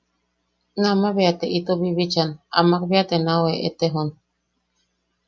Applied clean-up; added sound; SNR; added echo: none; none; none; none.